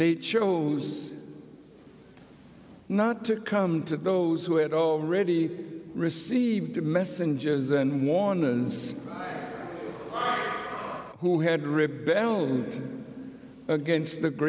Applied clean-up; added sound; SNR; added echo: none; none; none; none.